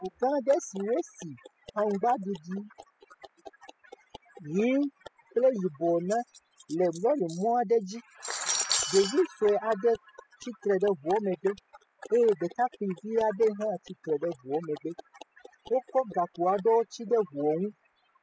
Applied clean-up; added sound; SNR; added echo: classical method spectral subtraction.